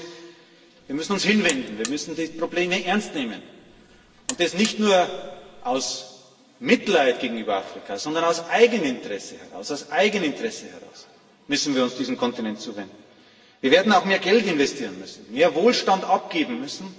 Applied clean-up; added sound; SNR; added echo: none; Alarm; 16 dB; reverberation time 1.5 s.